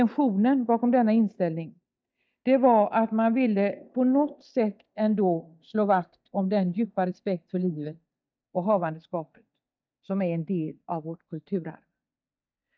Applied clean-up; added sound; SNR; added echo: neural mask model DeepFilterNet 3.